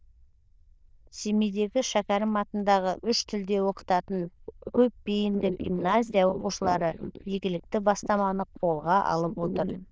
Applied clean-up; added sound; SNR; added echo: neural diffusion model UNIVERSE++.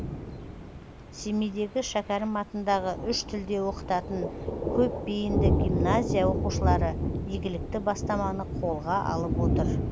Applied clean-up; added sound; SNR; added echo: none; Thunder; 0 dB; none.